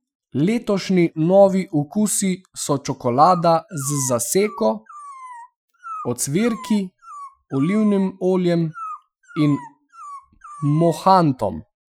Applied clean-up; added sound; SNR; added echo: classical method Wiener filter.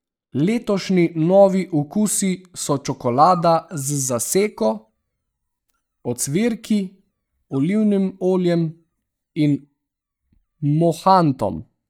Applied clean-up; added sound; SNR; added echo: neural mask model DeepFilterNet 3.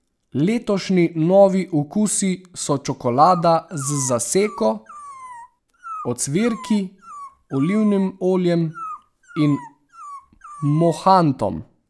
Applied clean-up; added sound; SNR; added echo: none; Dog; 17 dB; none.